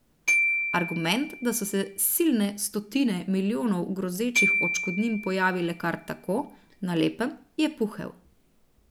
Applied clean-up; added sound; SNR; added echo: none; Glockenspiel; 3 dB; none.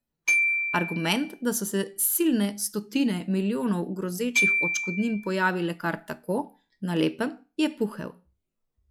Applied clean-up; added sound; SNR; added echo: classical method log-MMSE.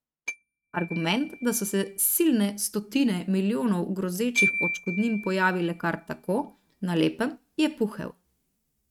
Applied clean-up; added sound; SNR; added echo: neural mask model RNNoise.